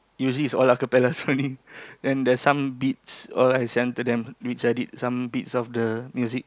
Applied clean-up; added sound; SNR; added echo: none; none; none; none.